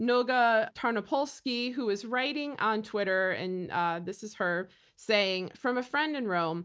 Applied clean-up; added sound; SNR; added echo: none; none; none; none.